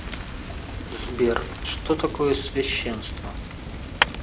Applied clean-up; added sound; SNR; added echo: none; Fire; 3 dB; none.